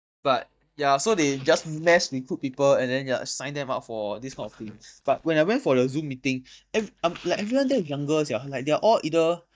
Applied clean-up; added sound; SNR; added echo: neural mask model DeepFilterNet 3.